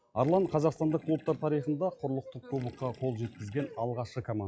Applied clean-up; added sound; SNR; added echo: classical method log-MMSE.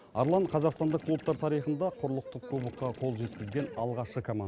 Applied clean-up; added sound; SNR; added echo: none; Gurgling / Liquid; 17 dB; none.